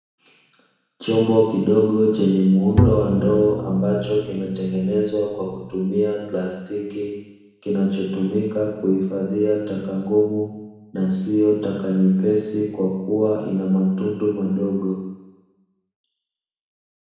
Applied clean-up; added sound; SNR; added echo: none; Bowed string instrument; 3 dB; reverberation time 1.1 s.